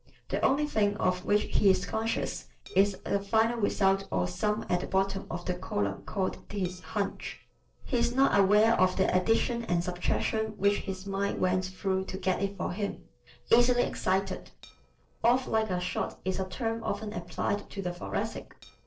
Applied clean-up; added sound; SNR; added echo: neural separator model SepFormer DNS4.